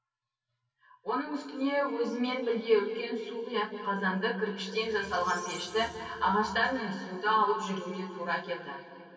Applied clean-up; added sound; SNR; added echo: none; Squeak; 19 dB; reverberation time 2.6 s.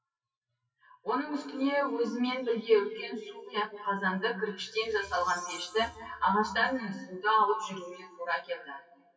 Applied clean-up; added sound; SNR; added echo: classical method WPE with log-MMSE.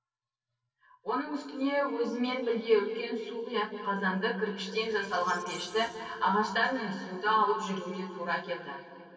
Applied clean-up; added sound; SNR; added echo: neural separator model SepFormer DNS4.